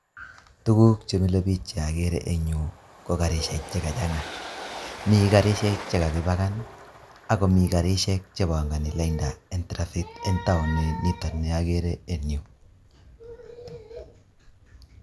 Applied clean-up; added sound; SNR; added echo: none; Train; 18 dB; none.